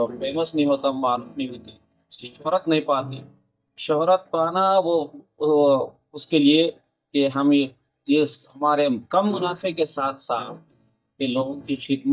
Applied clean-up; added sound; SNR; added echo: neural mask model DeepFilterNet 3.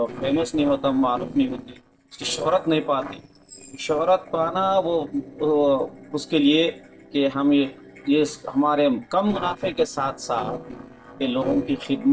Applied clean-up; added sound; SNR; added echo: neural separator model SepFormer DNS4.